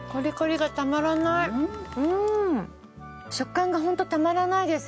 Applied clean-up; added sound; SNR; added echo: none; none; none; none.